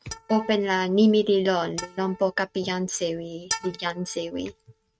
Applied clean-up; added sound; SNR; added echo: neural mask model RNNoise.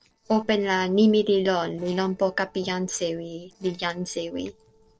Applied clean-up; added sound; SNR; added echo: neural separator model SepFormer DNS4.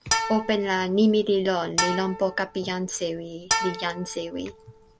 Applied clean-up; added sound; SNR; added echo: none; Bowed string instrument; 6 dB; none.